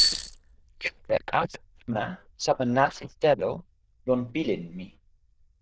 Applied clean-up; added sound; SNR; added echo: neural diffusion model UNIVERSE++.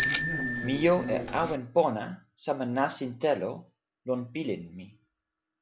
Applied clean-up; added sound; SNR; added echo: none; Bicycle bell; 1 dB; none.